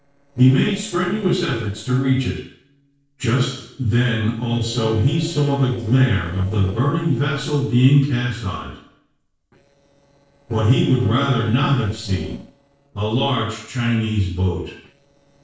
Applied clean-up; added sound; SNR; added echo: neural separator model SepFormer DNS4.